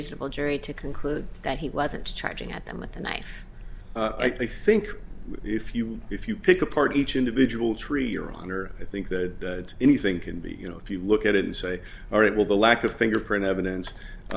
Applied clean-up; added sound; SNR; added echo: none; none; none; none.